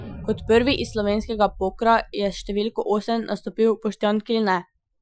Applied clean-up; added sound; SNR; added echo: classical method Wiener filter.